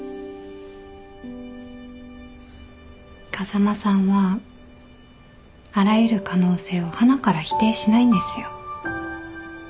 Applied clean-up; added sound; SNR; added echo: none; none; none; none.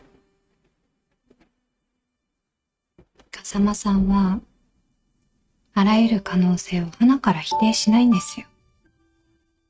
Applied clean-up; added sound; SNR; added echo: neural mask model RNNoise.